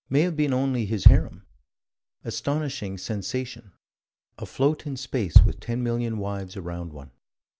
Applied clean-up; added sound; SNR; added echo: none; Bass drum; -5 dB; none.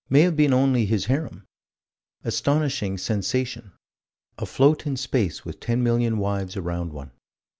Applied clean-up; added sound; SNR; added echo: none; none; none; none.